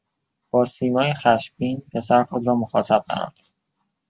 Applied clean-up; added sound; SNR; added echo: none; none; none; none.